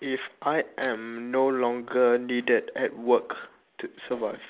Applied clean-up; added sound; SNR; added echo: neural mask model Resemble Enhance denoiser.